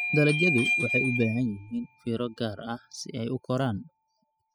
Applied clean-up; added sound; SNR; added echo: classical method spectral subtraction.